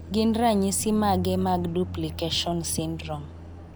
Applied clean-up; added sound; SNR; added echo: none; Car passing by; 10 dB; none.